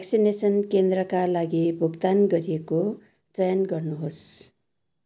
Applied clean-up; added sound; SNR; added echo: none; none; none; none.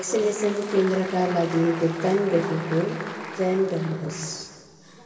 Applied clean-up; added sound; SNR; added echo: none; Applause; 13 dB; reverberation time 2.9 s.